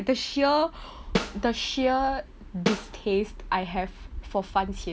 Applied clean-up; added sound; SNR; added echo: none; Snare drum; 6 dB; none.